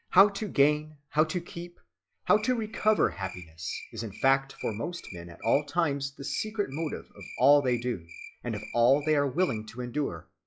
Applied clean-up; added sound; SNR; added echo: classical method log-MMSE.